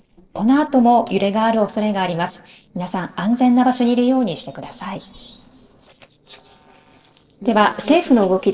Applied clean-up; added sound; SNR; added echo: neural separator model SepFormer DNS4.